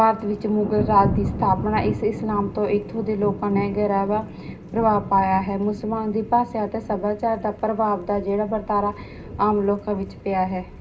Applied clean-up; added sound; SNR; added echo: none; Thunder; 9 dB; reverberation time 0.2 s.